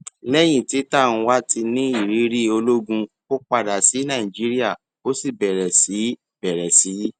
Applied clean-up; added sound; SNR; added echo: none; none; none; none.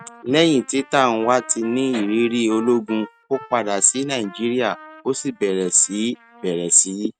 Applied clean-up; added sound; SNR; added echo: neural mask model RNNoise.